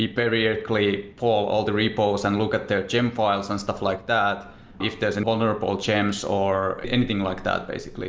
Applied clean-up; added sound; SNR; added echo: none; none; none; none.